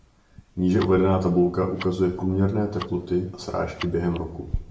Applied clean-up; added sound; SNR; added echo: none; Tick-tock; 15 dB; reverberation time 0.7 s.